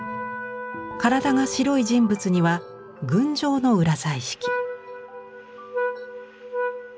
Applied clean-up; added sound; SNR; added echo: none; none; none; none.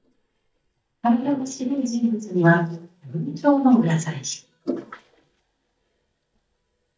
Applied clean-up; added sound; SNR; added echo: neural mask model DeepFilterNet 3.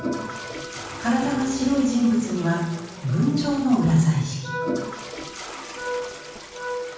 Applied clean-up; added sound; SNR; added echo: none; Toilet flush; 12 dB; reverberation time 1.2 s.